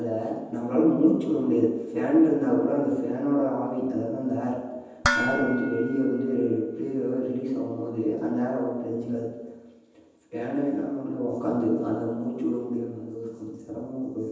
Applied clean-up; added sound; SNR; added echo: none; Dishes, pots, and pans; 4 dB; reverberation time 1.1 s.